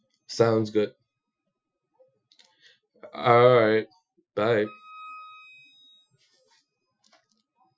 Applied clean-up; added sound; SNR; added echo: classical method Wiener filter.